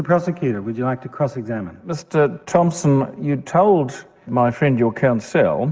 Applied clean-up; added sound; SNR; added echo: none; none; none; none.